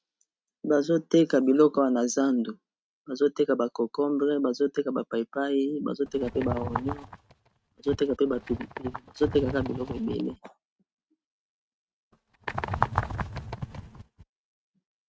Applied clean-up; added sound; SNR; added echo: neural mask model RNNoise.